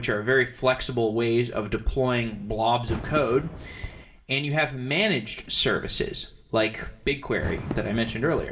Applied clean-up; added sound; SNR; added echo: none; Fireworks; 14 dB; reverberation time 0.5 s.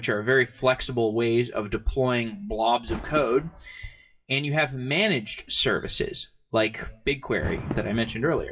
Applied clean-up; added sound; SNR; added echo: classical method WPE with log-MMSE.